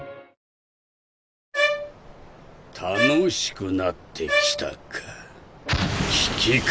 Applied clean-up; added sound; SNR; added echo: none; Bowed string instrument; 1 dB; none.